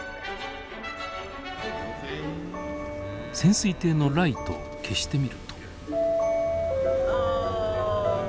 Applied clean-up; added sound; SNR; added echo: none; Subway, metro, underground; 4 dB; none.